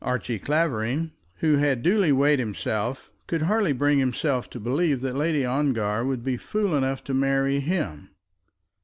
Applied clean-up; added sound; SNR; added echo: none; none; none; none.